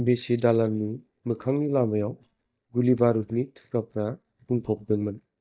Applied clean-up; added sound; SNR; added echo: neural mask model DeepFilterNet 3.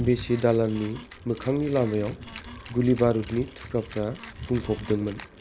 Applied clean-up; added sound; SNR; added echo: none; Wood + Rattle (instrument); 19 dB; none.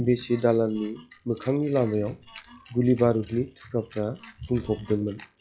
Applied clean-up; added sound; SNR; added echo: classical method log-MMSE.